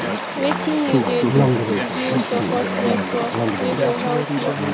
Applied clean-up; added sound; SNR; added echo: none; Chatter / Stream; -4 dB; none.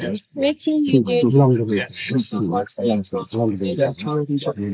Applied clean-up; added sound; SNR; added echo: neural mask model Resemble Enhance denoiser.